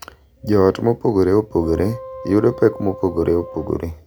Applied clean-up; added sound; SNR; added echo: none; Wind instrument, woodwind instrument; 17 dB; none.